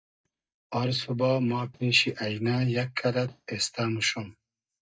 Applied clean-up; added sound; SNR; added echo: neural mask model DeepFilterNet 3.